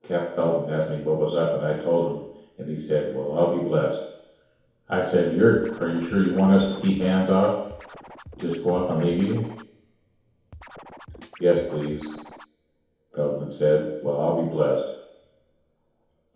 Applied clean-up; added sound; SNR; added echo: none; Scratching (performance technique); 19 dB; reverberation time 1.0 s.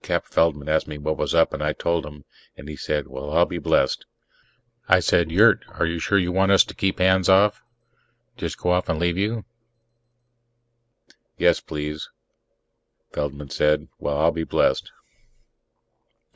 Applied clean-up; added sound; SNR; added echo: none; none; none; none.